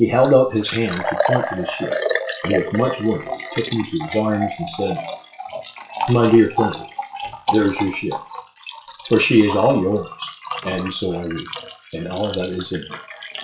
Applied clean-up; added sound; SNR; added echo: classical method WPE with log-MMSE.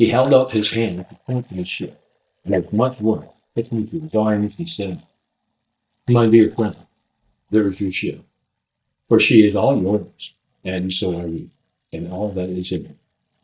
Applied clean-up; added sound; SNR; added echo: neural mask model DeepFilterNet 3.